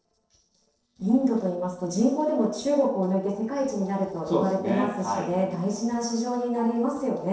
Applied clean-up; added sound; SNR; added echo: neural separator model SepFormer DNS4.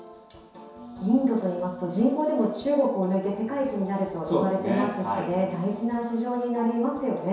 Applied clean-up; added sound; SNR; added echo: none; Wind instrument, woodwind instrument; 18 dB; reverberation time 0.7 s.